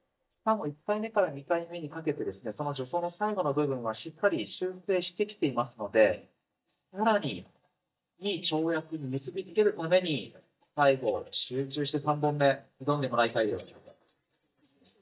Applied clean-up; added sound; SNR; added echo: neural mask model DeepFilterNet 3.